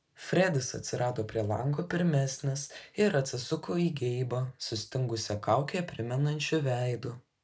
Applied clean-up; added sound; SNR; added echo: none; none; none; none.